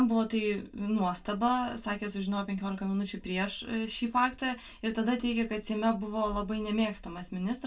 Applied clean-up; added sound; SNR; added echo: none; none; none; reverberation time 0.2 s.